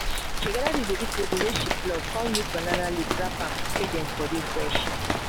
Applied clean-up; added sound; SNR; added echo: none; Rain; -3 dB; none.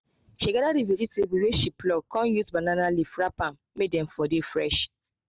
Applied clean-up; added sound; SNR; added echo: none; none; none; none.